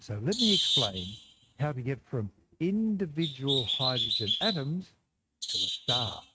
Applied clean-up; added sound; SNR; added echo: neural mask model RNNoise.